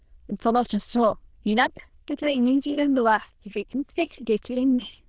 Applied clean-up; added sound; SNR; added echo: neural diffusion model UNIVERSE++.